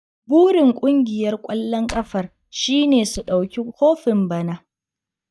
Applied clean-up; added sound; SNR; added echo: neural mask model DeepFilterNet 3.